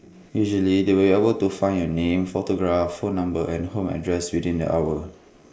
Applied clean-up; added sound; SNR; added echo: neural mask model Resemble Enhance denoiser.